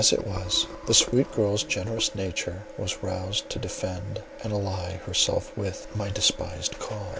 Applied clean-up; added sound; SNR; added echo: none; none; none; none.